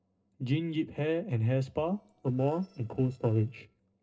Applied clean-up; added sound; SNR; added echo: neural separator model SepFormer DNS4.